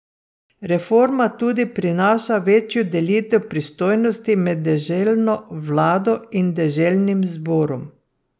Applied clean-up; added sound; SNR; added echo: none; none; none; none.